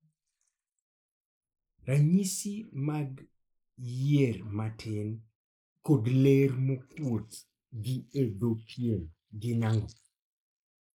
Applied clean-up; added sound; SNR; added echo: neural mask model Resemble Enhance denoiser.